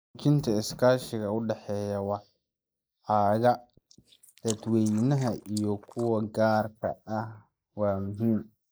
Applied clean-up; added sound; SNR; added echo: neural mask model Resemble Enhance denoiser.